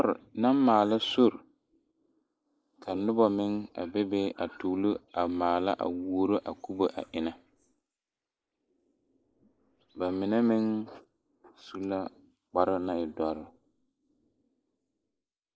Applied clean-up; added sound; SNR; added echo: neural mask model Resemble Enhance denoiser.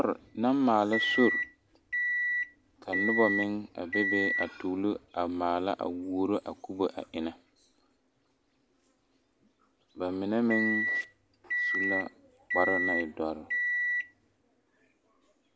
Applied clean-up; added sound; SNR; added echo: none; Microwave oven; -1 dB; none.